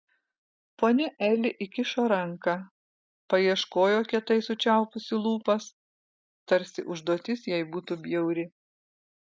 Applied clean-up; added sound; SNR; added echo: none; none; none; none.